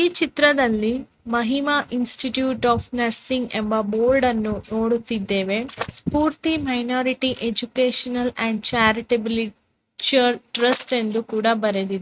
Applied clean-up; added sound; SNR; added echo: neural mask model RNNoise.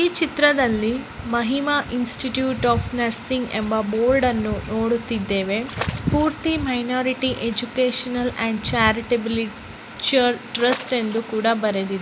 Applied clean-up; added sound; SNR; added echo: none; Water / Splash, splatter; 14 dB; none.